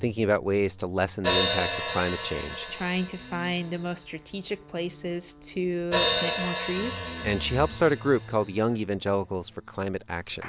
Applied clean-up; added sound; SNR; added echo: none; Hi-hat; 6 dB; none.